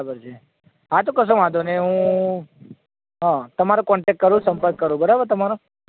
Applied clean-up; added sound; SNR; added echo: none; none; none; none.